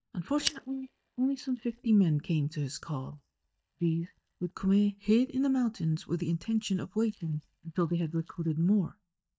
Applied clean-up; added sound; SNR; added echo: neural mask model DeepFilterNet 3.